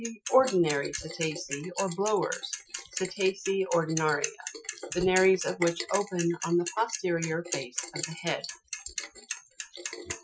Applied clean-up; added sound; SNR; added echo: classical method Wiener filter.